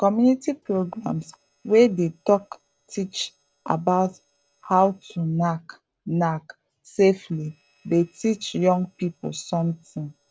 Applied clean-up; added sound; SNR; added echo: neural separator model SepFormer DNS4.